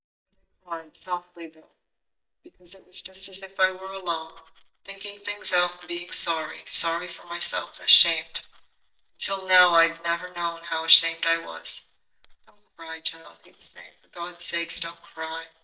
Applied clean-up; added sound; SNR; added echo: neural mask model DeepFilterNet 3.